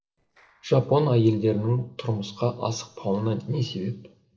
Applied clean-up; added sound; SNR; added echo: neural separator model SepFormer DNS4.